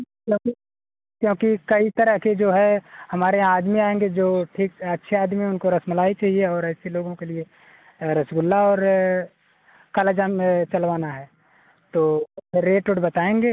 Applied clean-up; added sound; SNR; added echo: none; none; none; none.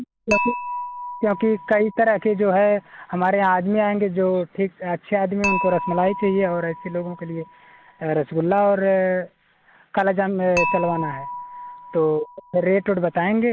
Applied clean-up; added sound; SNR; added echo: none; Dishes, pots, and pans / Chink, clink; 11 dB; none.